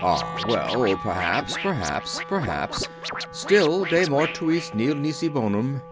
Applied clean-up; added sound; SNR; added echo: none; Wind instrument, woodwind instrument + Scratching (performance technique); 8 dB; none.